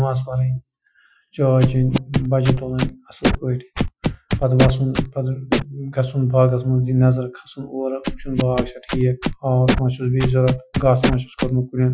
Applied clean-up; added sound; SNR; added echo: classical method Wiener filter.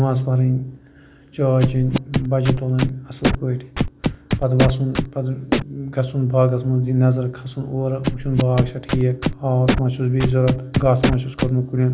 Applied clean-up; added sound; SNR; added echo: none; Scratching (performance technique); 5 dB; none.